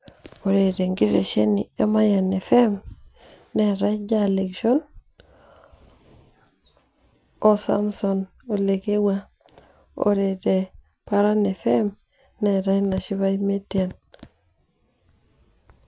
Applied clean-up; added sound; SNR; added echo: none; none; none; none.